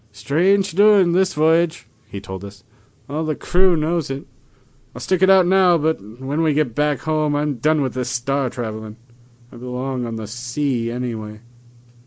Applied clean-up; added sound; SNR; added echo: none; none; none; none.